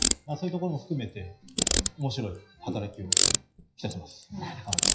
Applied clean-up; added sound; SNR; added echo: classical method WPE with log-MMSE.